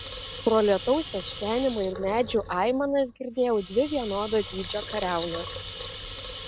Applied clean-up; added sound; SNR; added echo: none; Water tap, faucet / Liquid; 12 dB; none.